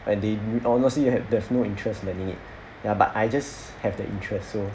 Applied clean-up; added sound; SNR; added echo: none; none; none; none.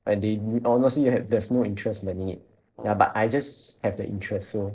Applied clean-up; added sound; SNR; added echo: neural separator model SepFormer DNS4.